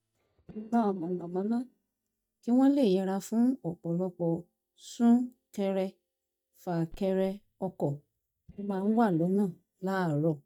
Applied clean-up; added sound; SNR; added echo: neural mask model DeepFilterNet 3.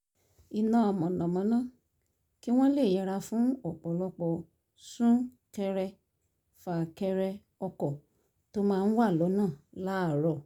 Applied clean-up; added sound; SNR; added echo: none; none; none; none.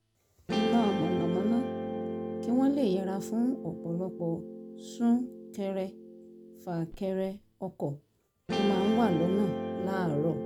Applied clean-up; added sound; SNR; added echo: none; Guitar; 4 dB; none.